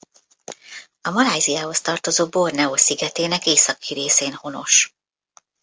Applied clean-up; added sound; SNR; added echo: none; none; none; none.